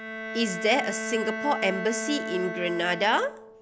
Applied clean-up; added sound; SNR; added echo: none; Bowed string instrument; 6 dB; none.